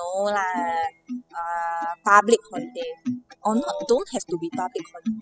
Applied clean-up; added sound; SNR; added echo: classical method spectral subtraction.